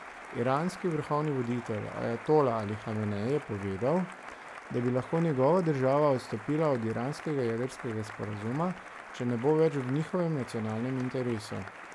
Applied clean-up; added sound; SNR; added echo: none; Applause; 15 dB; none.